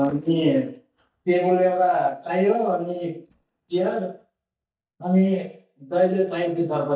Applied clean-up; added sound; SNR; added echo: neural mask model DeepFilterNet 3.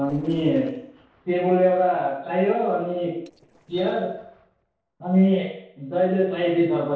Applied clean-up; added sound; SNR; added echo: neural separator model SepFormer DNS4.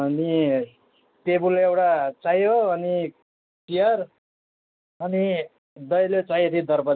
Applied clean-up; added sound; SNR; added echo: none; none; none; none.